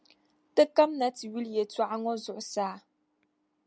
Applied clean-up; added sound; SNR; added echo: none; none; none; none.